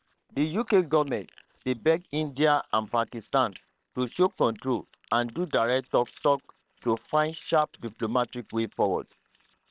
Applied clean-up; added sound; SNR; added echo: neural separator model SepFormer WHAM!.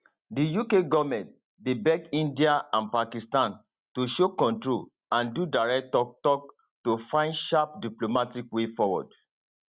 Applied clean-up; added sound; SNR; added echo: none; none; none; none.